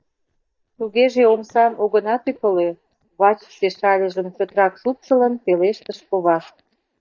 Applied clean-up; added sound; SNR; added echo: neural mask model DeepFilterNet 3.